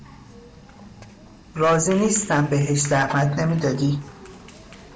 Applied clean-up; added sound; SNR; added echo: none; Applause; 19 dB; none.